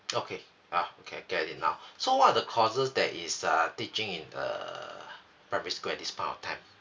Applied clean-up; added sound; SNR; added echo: none; none; none; none.